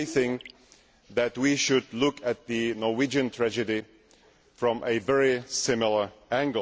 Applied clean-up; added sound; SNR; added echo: none; Gurgling; 16 dB; none.